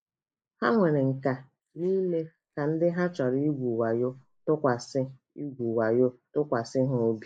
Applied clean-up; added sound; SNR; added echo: neural mask model Resemble Enhance denoiser.